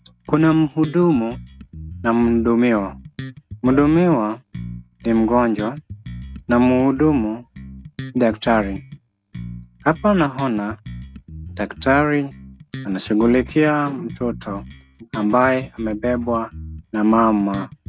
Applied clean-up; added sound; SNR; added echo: neural mask model RNNoise.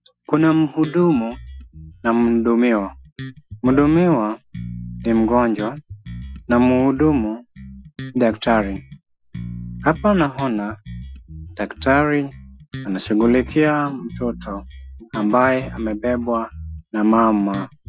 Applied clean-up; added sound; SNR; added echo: classical method Wiener filter.